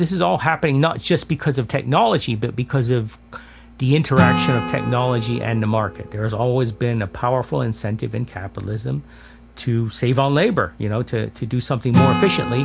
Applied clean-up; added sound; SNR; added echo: none; Acoustic guitar / Strum; 7 dB; none.